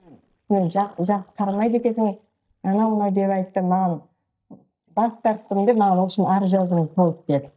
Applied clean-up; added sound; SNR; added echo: neural mask model DeepFilterNet 3.